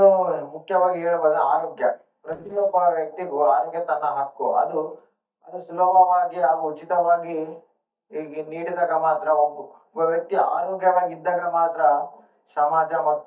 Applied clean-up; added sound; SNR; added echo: neural mask model DeepFilterNet 3.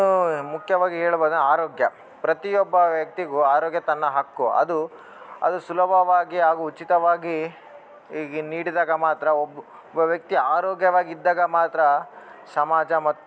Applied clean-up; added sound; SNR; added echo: none; none; none; none.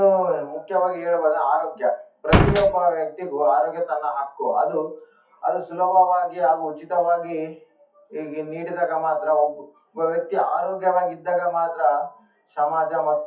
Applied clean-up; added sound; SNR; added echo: classical method WPE with log-MMSE.